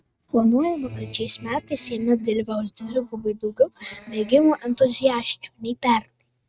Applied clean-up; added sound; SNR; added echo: neural mask model RNNoise.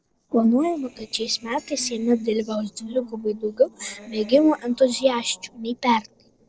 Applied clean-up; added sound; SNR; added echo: neural separator model SepFormer DNS4.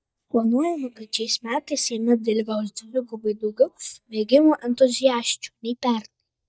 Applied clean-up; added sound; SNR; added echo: neural mask model DeepFilterNet 3.